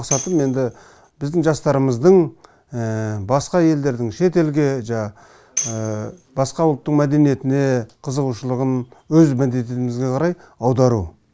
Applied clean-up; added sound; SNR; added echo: none; Tambourine; 12 dB; none.